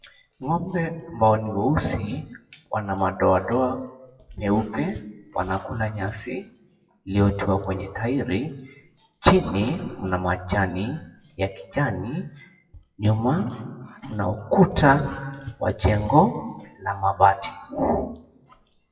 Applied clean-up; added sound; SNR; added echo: classical method WPE with log-MMSE.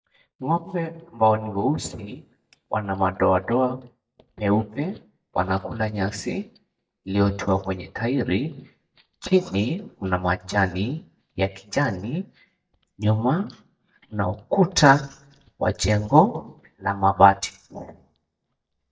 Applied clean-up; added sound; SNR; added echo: neural mask model DeepFilterNet 3.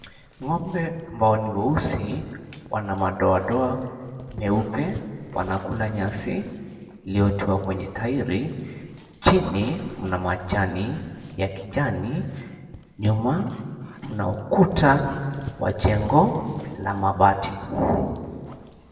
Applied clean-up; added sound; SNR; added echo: none; Dog; 20 dB; reverberation time 1.4 s.